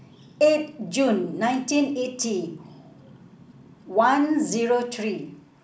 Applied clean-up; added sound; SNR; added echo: none; none; none; none.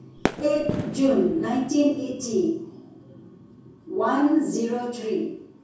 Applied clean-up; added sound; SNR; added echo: none; Fireworks; 8 dB; reverberation time 0.6 s.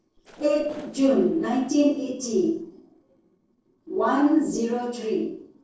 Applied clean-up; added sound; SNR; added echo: neural separator model SepFormer DNS4.